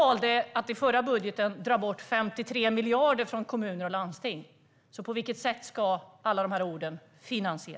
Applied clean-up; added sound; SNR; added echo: none; none; none; none.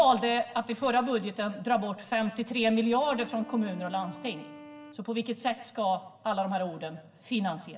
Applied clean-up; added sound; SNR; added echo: none; Wind instrument, woodwind instrument; 20 dB; reverberation time 1.7 s.